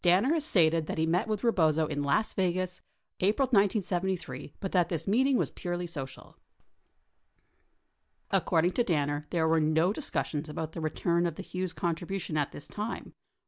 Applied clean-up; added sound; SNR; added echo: none; none; none; none.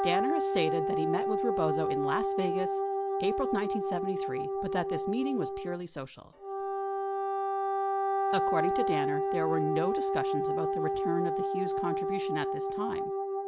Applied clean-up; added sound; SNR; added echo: none; Wind instrument, woodwind instrument; -4 dB; none.